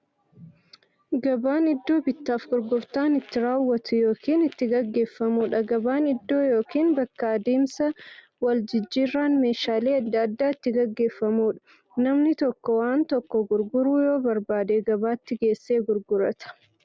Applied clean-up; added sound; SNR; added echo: none; none; none; none.